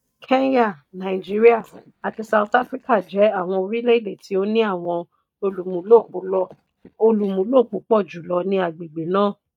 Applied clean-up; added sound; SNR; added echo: neural mask model DeepFilterNet 3.